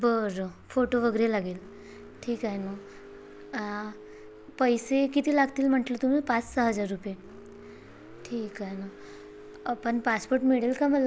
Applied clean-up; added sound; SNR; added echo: none; Car; 20 dB; none.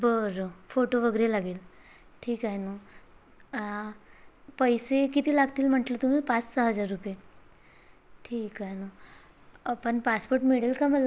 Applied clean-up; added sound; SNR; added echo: none; none; none; none.